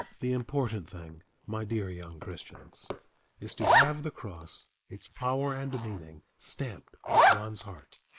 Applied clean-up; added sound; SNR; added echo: neural mask model Resemble Enhance denoiser.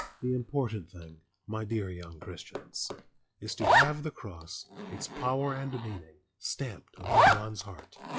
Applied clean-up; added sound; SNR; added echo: classical method log-MMSE.